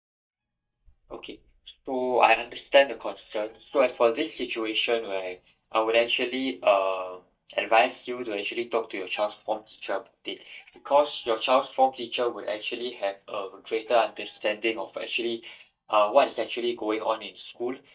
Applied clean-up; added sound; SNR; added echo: neural mask model DeepFilterNet 3.